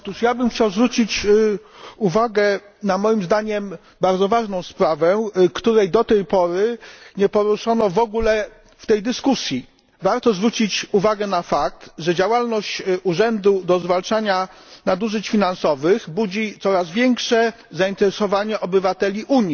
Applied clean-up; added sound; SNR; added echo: none; Thump, thud; 16 dB; none.